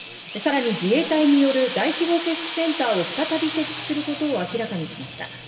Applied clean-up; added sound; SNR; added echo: none; Drill; 6 dB; reverberation time 1.1 s.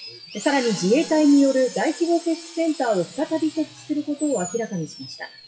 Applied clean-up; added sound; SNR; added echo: classical method WPE with log-MMSE.